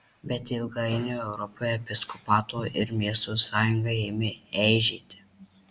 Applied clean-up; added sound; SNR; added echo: none; none; none; none.